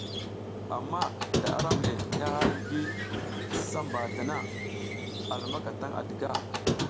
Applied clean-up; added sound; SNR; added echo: none; Squeak; -4 dB; none.